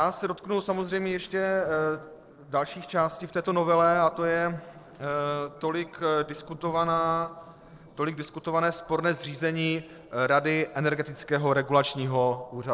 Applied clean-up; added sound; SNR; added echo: neural separator model SepFormer DNS4.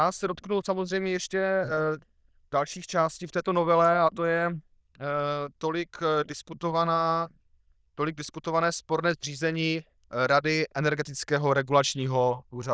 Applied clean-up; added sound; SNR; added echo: neural diffusion model UNIVERSE++.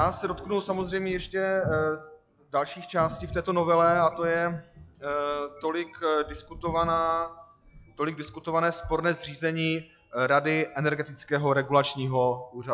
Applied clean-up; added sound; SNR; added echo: classical method log-MMSE.